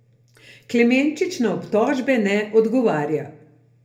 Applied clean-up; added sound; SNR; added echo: none; none; none; reverberation time 0.3 s.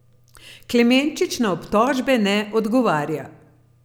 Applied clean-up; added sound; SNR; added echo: none; none; none; none.